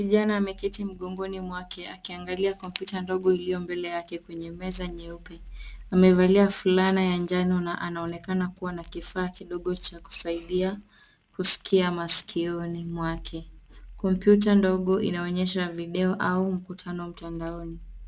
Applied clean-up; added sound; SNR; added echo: none; none; none; none.